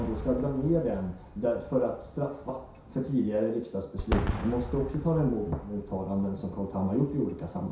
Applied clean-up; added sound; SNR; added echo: none; Fireworks; 9 dB; reverberation time 0.6 s.